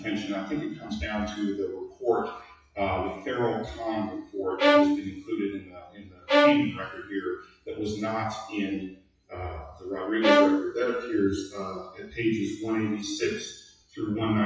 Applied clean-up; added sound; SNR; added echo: classical method WPE with log-MMSE.